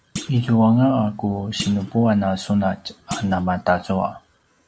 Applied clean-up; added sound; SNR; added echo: none; Thump, thud; 17 dB; none.